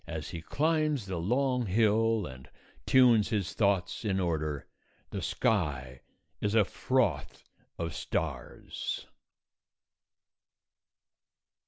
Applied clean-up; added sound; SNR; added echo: none; none; none; none.